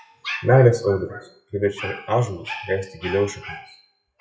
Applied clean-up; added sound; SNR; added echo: classical method WPE with log-MMSE.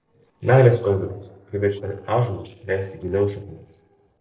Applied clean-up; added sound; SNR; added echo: neural separator model SepFormer DNS4.